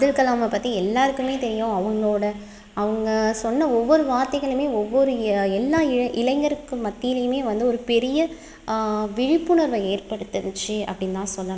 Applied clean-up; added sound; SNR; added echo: none; none; none; none.